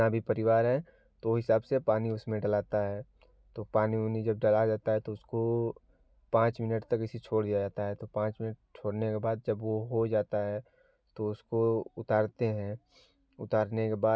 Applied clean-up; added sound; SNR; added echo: none; none; none; none.